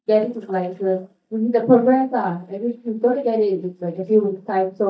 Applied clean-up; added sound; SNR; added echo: neural mask model DeepFilterNet 3.